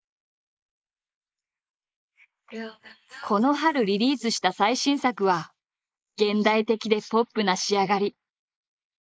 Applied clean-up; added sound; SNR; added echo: neural mask model Resemble Enhance denoiser.